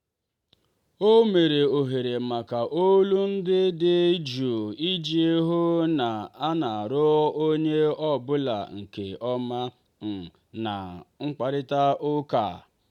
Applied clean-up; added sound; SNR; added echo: none; none; none; none.